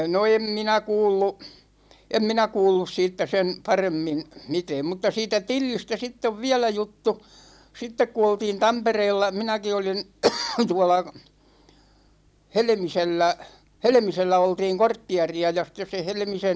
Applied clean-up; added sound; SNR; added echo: none; none; none; none.